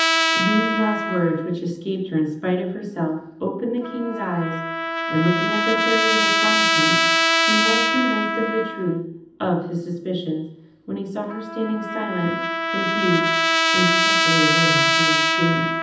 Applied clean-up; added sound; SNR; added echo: none; Trumpet; -3 dB; reverberation time 0.8 s.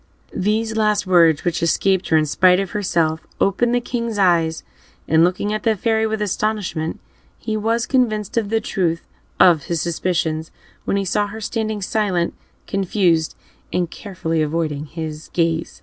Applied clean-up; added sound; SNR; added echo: none; none; none; none.